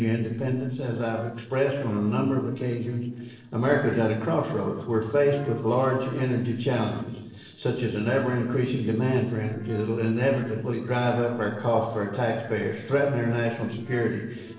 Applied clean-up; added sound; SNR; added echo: neural separator model SepFormer DNS4.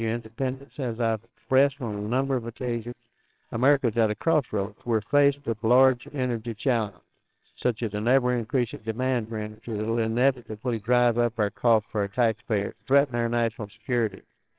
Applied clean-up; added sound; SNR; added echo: neural separator model SepFormer WHAMR!.